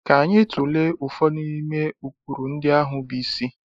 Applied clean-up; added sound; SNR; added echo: neural mask model Resemble Enhance denoiser.